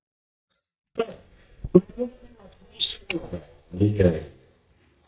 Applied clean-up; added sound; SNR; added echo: neural mask model DeepFilterNet 3.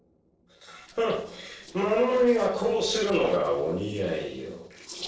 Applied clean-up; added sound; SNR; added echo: neural separator model SepFormer DNS4.